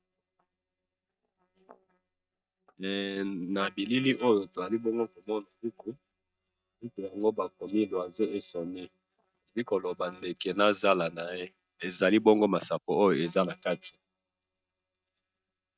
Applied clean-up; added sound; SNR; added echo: neural mask model DeepFilterNet 3.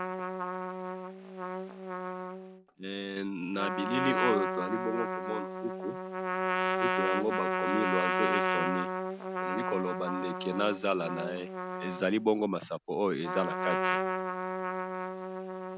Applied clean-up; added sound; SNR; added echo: none; Trumpet; -1 dB; none.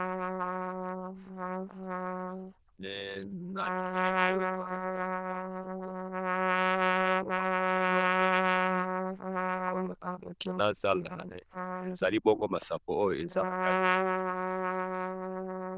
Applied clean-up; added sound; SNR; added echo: neural diffusion model UNIVERSE++.